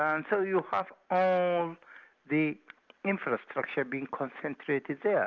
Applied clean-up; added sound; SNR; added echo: none; none; none; none.